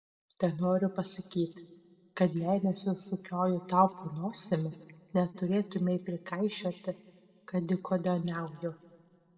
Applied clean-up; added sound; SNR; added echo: none; none; none; reverberation time 1.4 s.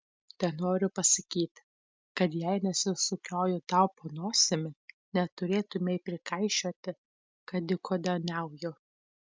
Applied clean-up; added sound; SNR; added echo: none; none; none; none.